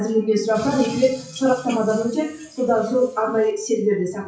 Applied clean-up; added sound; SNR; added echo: classical method WPE with log-MMSE.